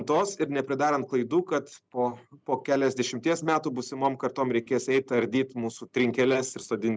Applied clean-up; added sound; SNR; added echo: none; none; none; none.